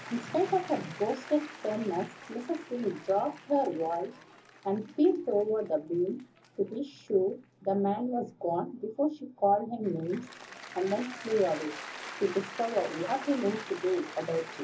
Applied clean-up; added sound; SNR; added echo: none; Applause / Cheering; 16 dB; reverberation time 0.4 s.